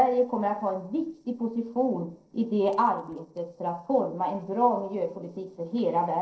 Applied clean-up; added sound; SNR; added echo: neural separator model SepFormer DNS4.